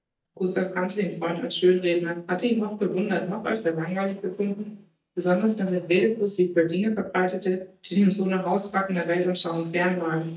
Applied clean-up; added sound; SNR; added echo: neural mask model DeepFilterNet 3.